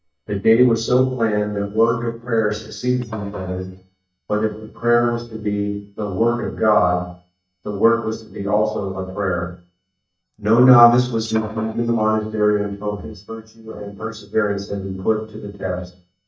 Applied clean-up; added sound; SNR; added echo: neural mask model DeepFilterNet 3.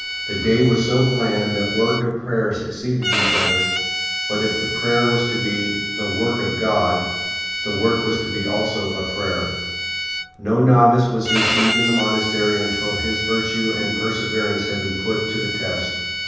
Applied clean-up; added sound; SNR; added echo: none; Bowed string instrument; 4 dB; reverberation time 1.1 s.